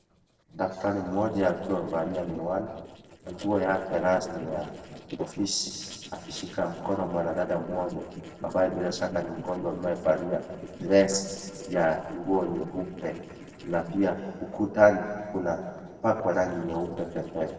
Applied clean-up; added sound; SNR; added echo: neural separator model SepFormer DNS4.